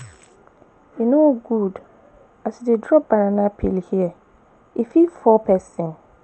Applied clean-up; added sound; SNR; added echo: none; none; none; none.